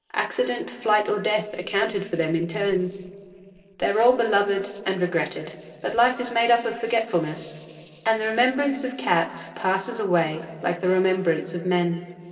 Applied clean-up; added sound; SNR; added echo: neural separator model SepFormer DNS4.